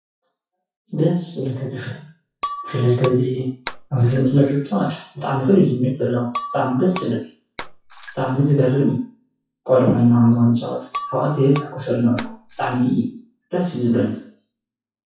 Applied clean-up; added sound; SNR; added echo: classical method WPE with log-MMSE.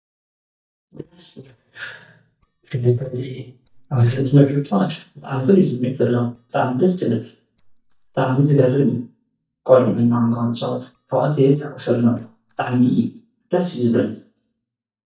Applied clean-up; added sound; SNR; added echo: neural mask model DeepFilterNet 3.